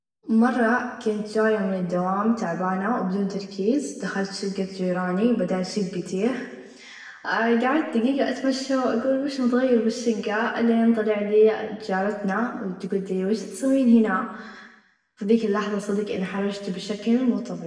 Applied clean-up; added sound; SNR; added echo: none; none; none; reverberation time 1.1 s.